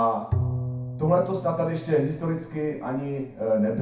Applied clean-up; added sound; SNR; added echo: none; Bowed string instrument; 6 dB; reverberation time 0.6 s.